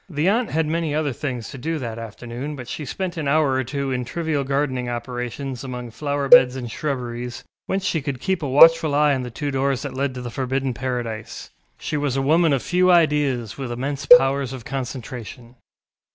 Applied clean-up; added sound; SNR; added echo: none; Cowbell; -2 dB; none.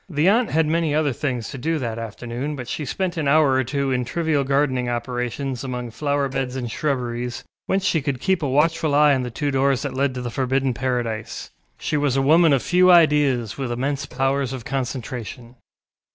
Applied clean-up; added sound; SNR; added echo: neural separator model SepFormer DNS4.